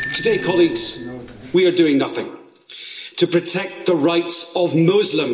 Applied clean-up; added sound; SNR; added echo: none; Bicycle bell; 16 dB; reverberation time 0.2 s.